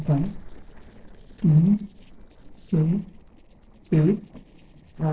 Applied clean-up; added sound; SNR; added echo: neural separator model SepFormer DNS4.